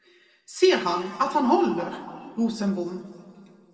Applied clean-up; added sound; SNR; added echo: none; none; none; reverberation time 2.3 s.